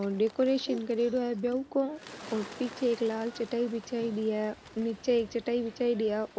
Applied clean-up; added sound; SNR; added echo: none; Bird; 19 dB; none.